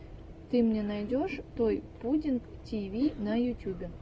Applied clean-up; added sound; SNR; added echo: none; none; none; none.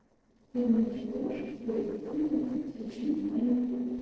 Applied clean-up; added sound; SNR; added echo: neural separator model SepFormer DNS4.